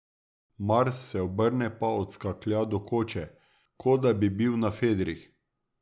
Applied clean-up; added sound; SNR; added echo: none; none; none; none.